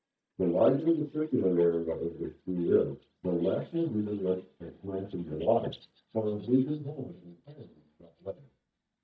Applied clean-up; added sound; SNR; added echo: neural mask model DeepFilterNet 3.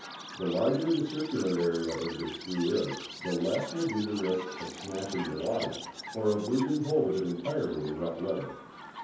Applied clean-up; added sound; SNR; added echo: none; Chirp, tweet; 12 dB; reverberation time 0.7 s.